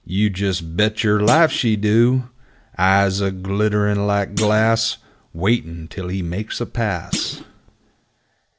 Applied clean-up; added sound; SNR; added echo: none; Thump, thud; 13 dB; none.